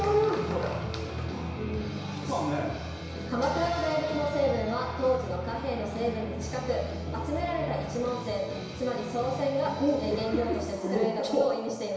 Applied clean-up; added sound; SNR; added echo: none; none; none; reverberation time 1.0 s.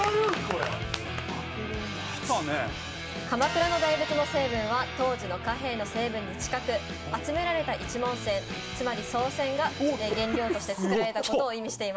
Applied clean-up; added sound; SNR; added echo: none; none; none; none.